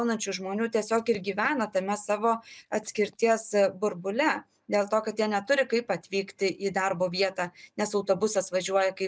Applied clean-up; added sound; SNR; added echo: neural mask model DeepFilterNet 3.